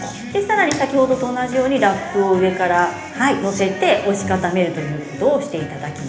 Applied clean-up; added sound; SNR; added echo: none; none; none; reverberation time 1.0 s.